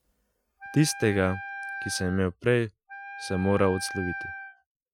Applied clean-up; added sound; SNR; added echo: classical method Wiener filter.